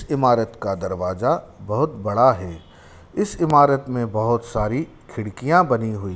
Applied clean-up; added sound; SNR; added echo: none; none; none; none.